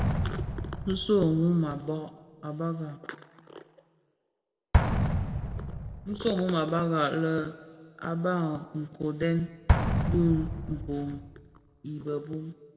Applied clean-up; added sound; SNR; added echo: none; Explosion; 2 dB; reverberation time 1.4 s.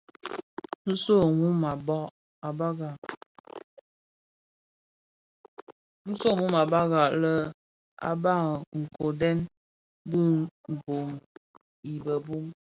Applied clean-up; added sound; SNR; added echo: none; none; none; none.